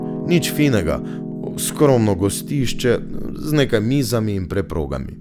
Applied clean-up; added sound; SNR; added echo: none; Piano; 10 dB; none.